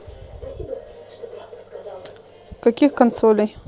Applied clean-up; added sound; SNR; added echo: none; none; none; none.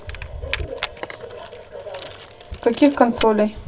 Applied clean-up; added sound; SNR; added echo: none; Keys jangling; 13 dB; reverberation time 0.2 s.